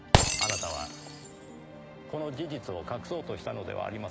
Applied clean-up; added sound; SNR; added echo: none; Shatter; -5 dB; none.